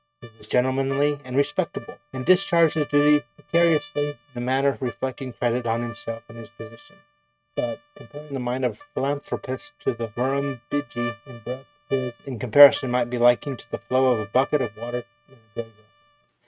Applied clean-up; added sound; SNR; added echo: neural mask model RNNoise.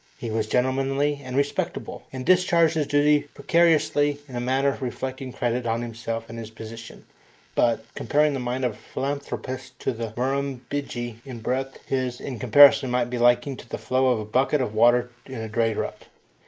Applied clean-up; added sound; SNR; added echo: neural mask model Resemble Enhance denoiser.